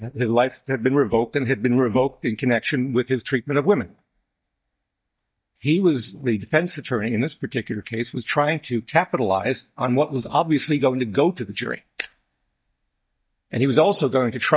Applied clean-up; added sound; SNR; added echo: neural mask model DeepFilterNet 3.